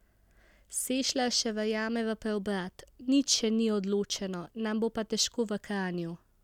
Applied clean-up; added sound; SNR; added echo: none; none; none; none.